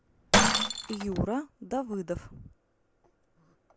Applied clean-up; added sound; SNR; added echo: none; Shatter; -5 dB; none.